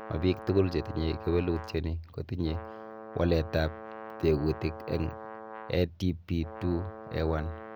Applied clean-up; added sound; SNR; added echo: none; Brass instrument; 13 dB; none.